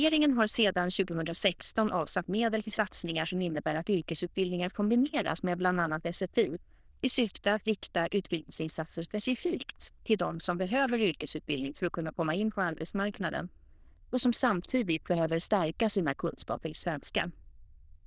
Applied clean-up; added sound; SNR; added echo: neural diffusion model UNIVERSE++.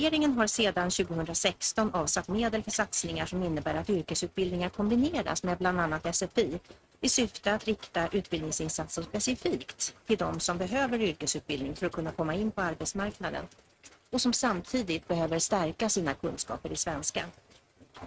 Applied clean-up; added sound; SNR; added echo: neural mask model RNNoise.